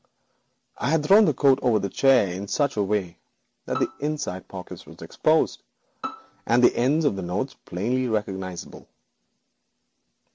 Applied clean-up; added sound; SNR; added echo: none; Bowed string instrument; 15 dB; none.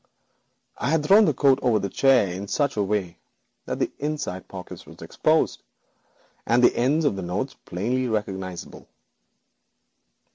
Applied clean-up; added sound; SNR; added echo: none; none; none; none.